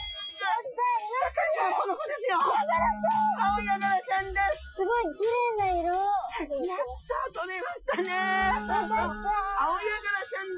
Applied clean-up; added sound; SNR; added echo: classical method Wiener filter.